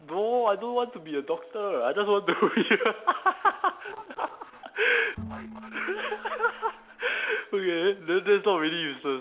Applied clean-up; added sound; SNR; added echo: none; Bowed string instrument; 17 dB; none.